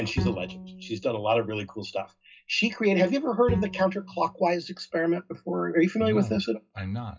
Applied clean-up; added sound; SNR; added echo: classical method WPE with log-MMSE.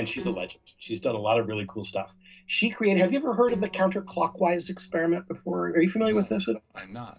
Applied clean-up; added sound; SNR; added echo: neural separator model SepFormer DNS4.